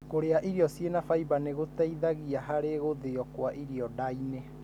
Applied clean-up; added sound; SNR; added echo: none; none; none; none.